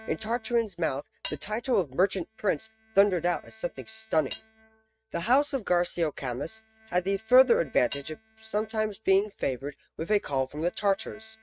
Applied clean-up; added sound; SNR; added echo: neural mask model RNNoise.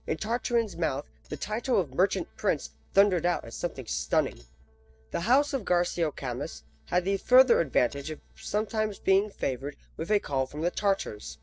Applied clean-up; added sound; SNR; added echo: neural separator model SepFormer DNS4.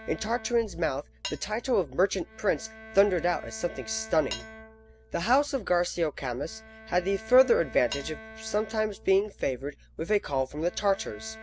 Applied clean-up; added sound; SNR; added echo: none; Bowed string instrument + Cutlery, silverware / Dishes, pots, and pans; 18 dB; none.